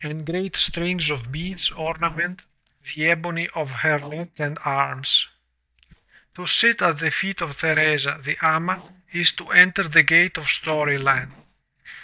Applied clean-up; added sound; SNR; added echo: neural mask model DeepFilterNet 3.